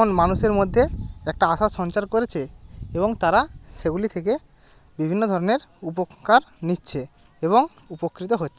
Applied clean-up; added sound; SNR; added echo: none; none; none; none.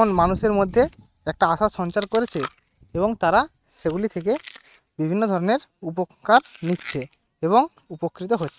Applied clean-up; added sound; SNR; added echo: neural mask model RNNoise.